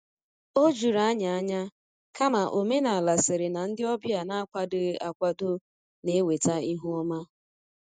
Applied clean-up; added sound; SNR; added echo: none; none; none; none.